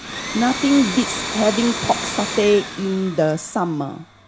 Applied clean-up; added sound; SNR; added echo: none; Domestic sounds, home sounds; 8 dB; none.